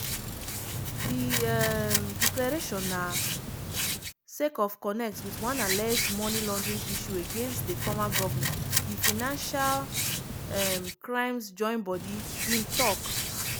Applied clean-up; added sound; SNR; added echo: none; Hands; -1 dB; none.